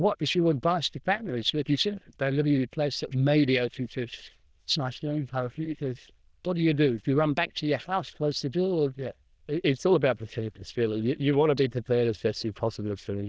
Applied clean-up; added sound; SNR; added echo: neural diffusion model UNIVERSE++.